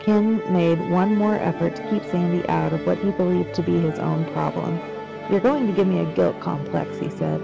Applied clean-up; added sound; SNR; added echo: none; Musical instrument; 10 dB; none.